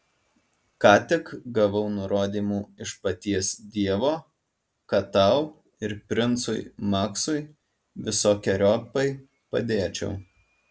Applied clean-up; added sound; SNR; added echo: none; none; none; none.